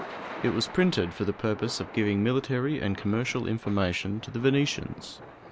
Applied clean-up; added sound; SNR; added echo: none; Thunder / Rain; 15 dB; none.